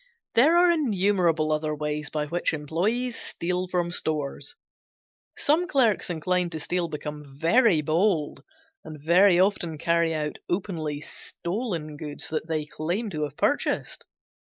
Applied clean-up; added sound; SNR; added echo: neural mask model Resemble Enhance denoiser.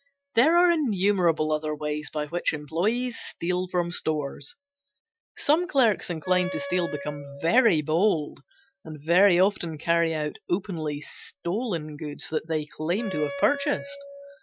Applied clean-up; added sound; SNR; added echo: classical method Wiener filter.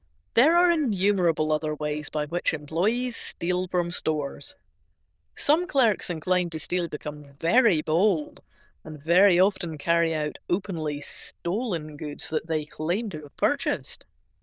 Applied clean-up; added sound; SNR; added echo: neural diffusion model UNIVERSE++.